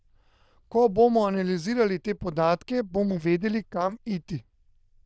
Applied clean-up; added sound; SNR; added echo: neural diffusion model UNIVERSE++.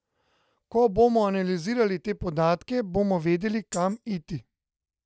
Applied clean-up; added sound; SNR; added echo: neural mask model DeepFilterNet 3.